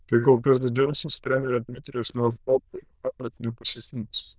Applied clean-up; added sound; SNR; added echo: neural diffusion model UNIVERSE++.